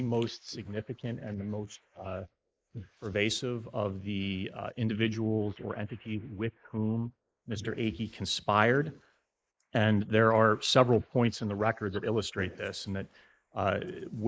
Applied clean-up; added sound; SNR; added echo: neural mask model Resemble Enhance denoiser.